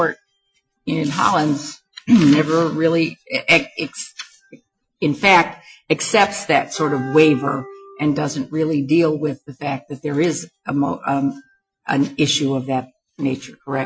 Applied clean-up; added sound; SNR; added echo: classical method Wiener filter.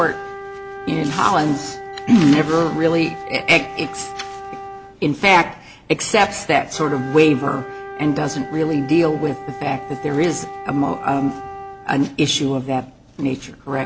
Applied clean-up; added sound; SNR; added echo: none; Wind instrument, woodwind instrument; 14 dB; none.